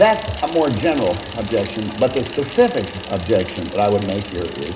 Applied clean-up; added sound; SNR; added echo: none; Bicycle; 14 dB; reverberation time 0.2 s.